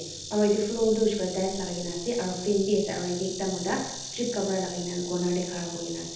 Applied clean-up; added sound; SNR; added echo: none; Insect; 11 dB; reverberation time 0.9 s.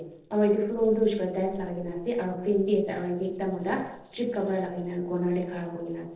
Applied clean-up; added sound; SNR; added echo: neural separator model SepFormer DNS4.